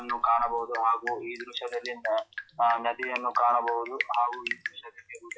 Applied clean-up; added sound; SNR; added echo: classical method log-MMSE.